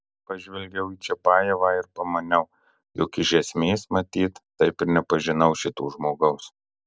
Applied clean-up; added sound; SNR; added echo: none; none; none; none.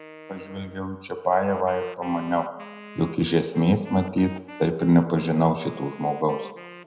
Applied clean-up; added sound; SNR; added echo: none; Wind instrument, woodwind instrument; 19 dB; reverberation time 0.8 s.